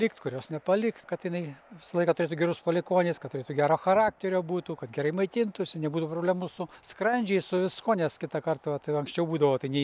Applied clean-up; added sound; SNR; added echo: none; none; none; none.